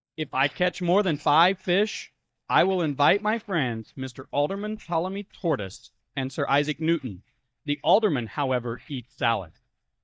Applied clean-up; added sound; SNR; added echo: neural mask model DeepFilterNet 3.